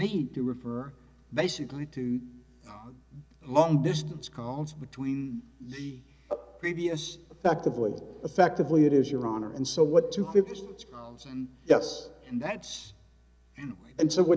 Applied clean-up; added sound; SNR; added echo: none; none; none; none.